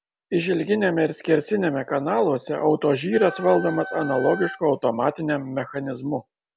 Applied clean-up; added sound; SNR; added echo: none; Wind instrument, woodwind instrument; 12 dB; none.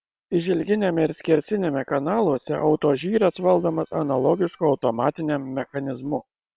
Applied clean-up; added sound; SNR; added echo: neural separator model SepFormer WHAM!.